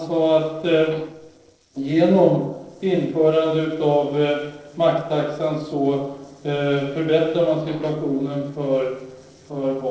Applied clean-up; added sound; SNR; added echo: neural separator model SepFormer DNS4.